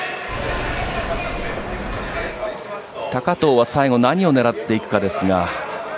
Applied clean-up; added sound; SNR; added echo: none; Engine / Car; 7 dB; none.